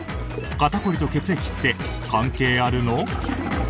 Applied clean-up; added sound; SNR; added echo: none; Toilet flush / Gurgling; 13 dB; none.